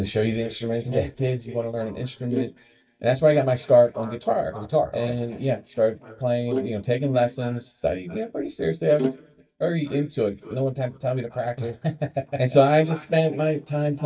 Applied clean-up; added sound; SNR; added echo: neural mask model DeepFilterNet 3.